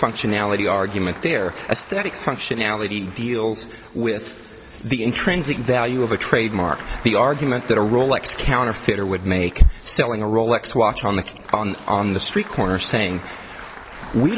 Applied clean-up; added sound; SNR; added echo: none; Applause; 19 dB; none.